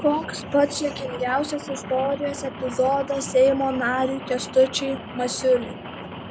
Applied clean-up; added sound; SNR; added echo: none; Rain; 12 dB; none.